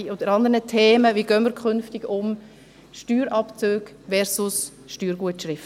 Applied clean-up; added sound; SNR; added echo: none; none; none; none.